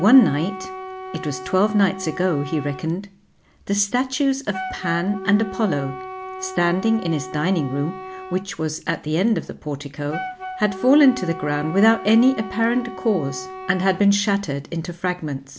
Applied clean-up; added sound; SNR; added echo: none; Wind instrument, woodwind instrument; 13 dB; none.